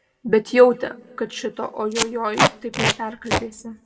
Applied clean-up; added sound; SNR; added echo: none; Packing tape, duct tape; 1 dB; reverberation time 1.1 s.